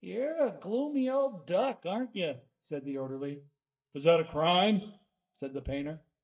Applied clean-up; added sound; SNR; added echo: neural mask model DeepFilterNet 3.